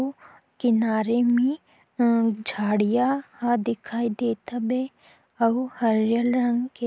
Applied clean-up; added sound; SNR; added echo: none; none; none; none.